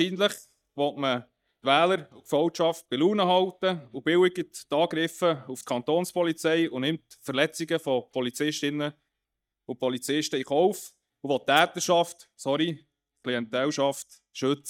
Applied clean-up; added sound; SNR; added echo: neural mask model DeepFilterNet 3.